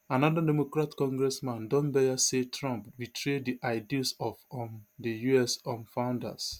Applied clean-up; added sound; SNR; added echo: none; none; none; none.